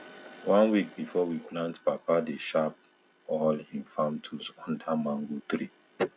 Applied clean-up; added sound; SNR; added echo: none; none; none; none.